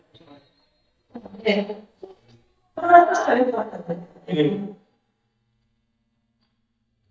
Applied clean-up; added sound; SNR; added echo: neural mask model DeepFilterNet 3.